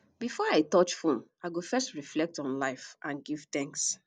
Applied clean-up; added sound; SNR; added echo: none; none; none; none.